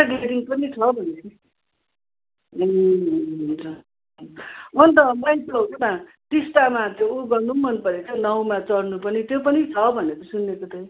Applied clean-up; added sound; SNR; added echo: none; none; none; none.